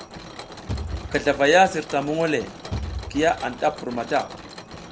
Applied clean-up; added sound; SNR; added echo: none; Mechanisms + Bass drum / Thump, thud; 10 dB; none.